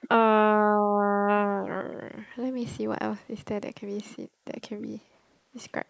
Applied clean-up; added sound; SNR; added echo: neural mask model Resemble Enhance denoiser.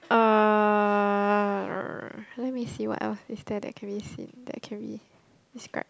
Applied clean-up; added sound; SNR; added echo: none; none; none; none.